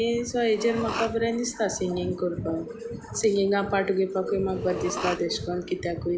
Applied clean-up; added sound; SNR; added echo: none; Respiratory sounds; 12 dB; none.